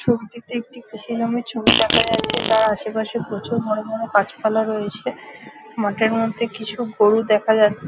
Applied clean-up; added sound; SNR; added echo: none; Fart; -1 dB; none.